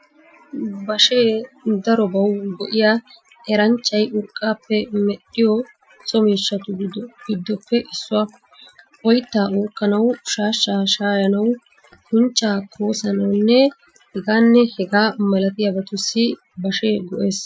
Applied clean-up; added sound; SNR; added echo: classical method Wiener filter.